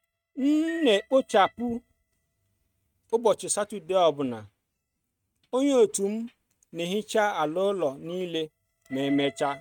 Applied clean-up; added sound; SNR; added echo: neural mask model RNNoise.